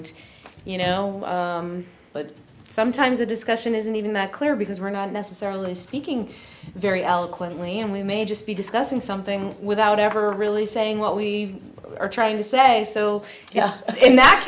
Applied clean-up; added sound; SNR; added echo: none; none; none; none.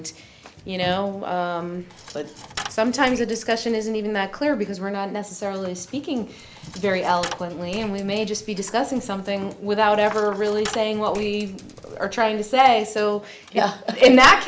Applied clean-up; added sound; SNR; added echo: none; Coin (dropping); 18 dB; none.